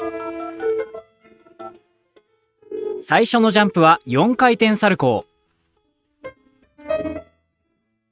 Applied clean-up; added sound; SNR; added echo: neural mask model RNNoise.